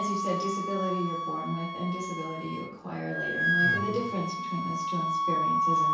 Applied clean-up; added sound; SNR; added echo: none; Wind instrument, woodwind instrument; -3 dB; reverberation time 0.7 s.